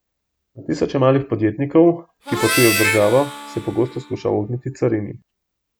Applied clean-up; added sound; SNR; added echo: none; Harmonica; 5 dB; none.